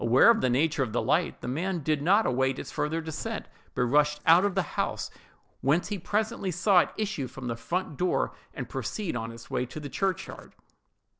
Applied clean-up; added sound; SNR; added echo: neural separator model SepFormer DNS4.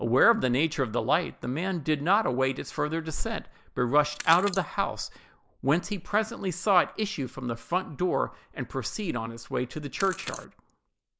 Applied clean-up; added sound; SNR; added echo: neural mask model Resemble Enhance denoiser.